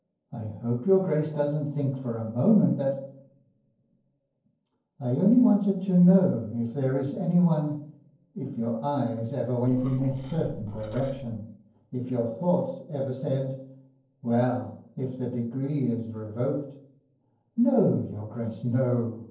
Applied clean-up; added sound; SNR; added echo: neural separator model SepFormer DNS4.